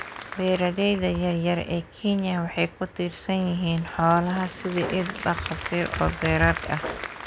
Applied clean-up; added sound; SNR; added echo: none; Applause / Crowd; 13 dB; none.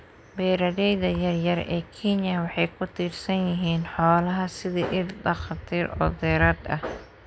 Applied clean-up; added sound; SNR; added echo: none; none; none; none.